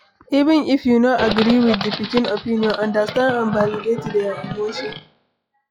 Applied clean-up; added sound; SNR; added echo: classical method log-MMSE.